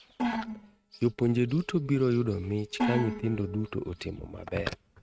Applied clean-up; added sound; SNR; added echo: neural mask model RNNoise.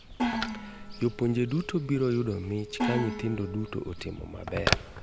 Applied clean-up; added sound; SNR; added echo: none; Telephone + Gong; 3 dB; none.